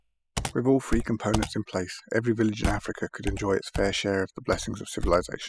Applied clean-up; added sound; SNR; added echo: classical method spectral subtraction.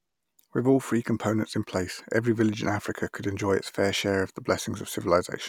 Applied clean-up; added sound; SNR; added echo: none; none; none; none.